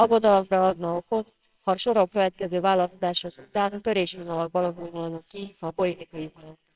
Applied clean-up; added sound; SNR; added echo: neural separator model SepFormer WHAMR!.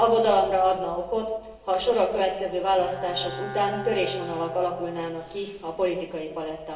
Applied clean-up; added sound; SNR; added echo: none; Bowed string instrument; 15 dB; reverberation time 1.0 s.